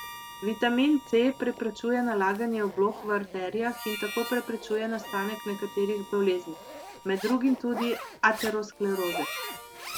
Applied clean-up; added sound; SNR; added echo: none; Harmonica + Zipper (clothing); 12 dB; none.